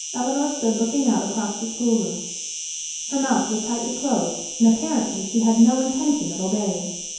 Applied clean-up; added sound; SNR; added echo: none; Insect; 9 dB; reverberation time 0.9 s.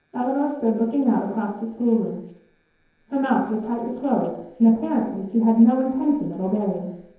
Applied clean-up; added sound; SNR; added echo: neural separator model SepFormer DNS4.